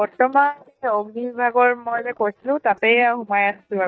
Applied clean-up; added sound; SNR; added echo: neural mask model DeepFilterNet 3.